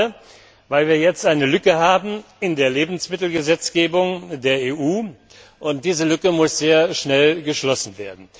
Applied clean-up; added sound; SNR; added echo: none; none; none; none.